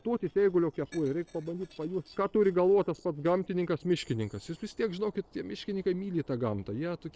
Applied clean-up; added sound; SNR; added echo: neural separator model SepFormer DNS4.